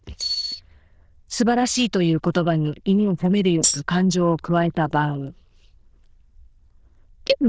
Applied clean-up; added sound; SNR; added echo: neural diffusion model UNIVERSE++.